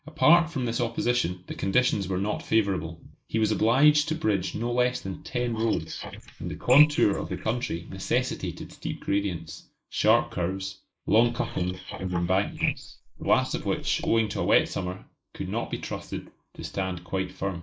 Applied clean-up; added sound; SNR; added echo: neural mask model Resemble Enhance denoiser.